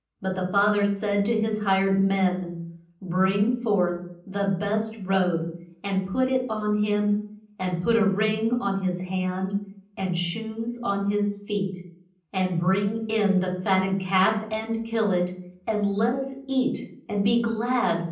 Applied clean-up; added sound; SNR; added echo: none; none; none; reverberation time 0.6 s.